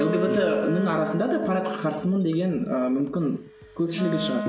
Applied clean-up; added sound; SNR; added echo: none; Wind instrument, woodwind instrument + Chink, clink; 6 dB; none.